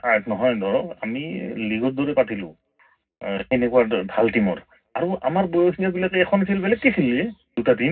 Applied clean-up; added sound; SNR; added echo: none; none; none; reverberation time 0.4 s.